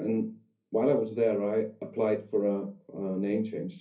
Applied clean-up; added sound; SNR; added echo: none; none; none; reverberation time 0.5 s.